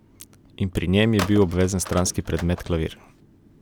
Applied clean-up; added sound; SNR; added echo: none; Telephone; 14 dB; none.